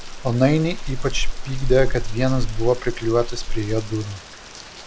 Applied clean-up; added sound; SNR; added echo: none; Rain; 1 dB; none.